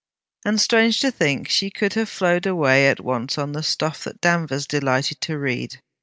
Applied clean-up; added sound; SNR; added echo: none; none; none; none.